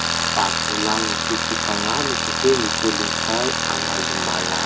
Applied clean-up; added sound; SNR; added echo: none; Tools; -3 dB; none.